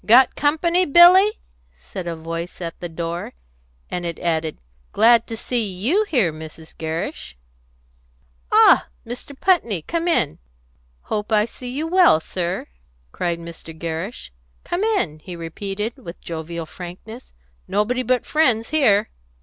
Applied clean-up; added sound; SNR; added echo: none; none; none; none.